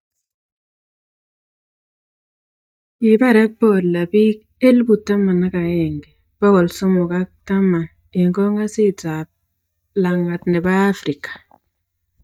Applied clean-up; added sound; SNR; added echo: neural mask model DeepFilterNet 3.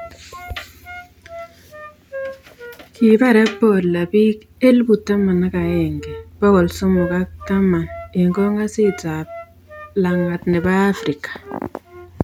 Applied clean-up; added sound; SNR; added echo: none; Wind instrument, woodwind instrument; 17 dB; none.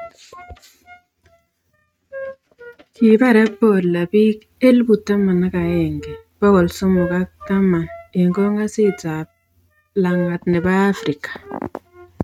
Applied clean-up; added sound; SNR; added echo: neural mask model RNNoise.